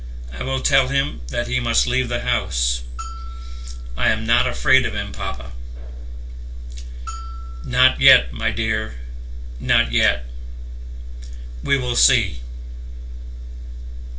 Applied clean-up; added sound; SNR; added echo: none; Bell; 20 dB; reverberation time 0.2 s.